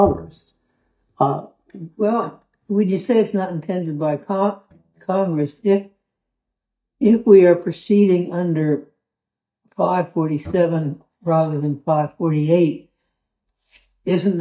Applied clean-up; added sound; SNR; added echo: neural mask model DeepFilterNet 3.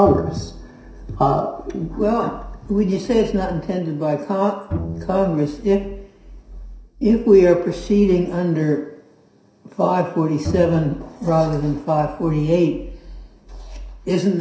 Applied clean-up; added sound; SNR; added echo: none; Bowed string instrument; 13 dB; reverberation time 0.7 s.